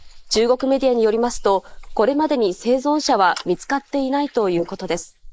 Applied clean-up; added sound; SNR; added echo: neural mask model Resemble Enhance denoiser.